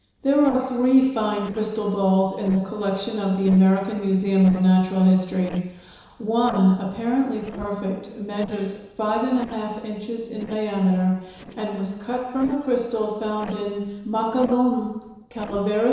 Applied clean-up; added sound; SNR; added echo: neural separator model SepFormer DNS4.